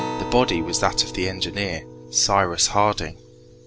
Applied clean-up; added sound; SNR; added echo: none; Acoustic guitar; 11 dB; none.